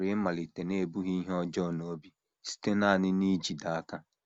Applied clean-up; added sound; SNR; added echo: none; none; none; none.